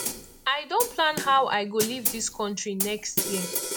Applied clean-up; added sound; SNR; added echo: none; Snare drum; 5 dB; none.